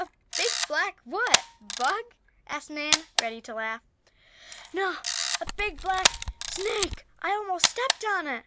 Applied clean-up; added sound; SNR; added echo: none; Camera + Camera; 0 dB; none.